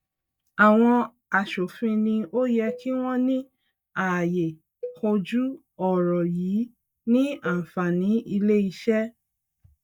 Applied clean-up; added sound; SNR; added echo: neural mask model DeepFilterNet 3.